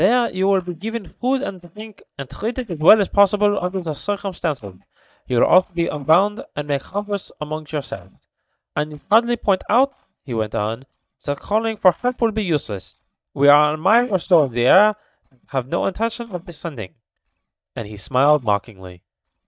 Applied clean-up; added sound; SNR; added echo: neural mask model DeepFilterNet 3.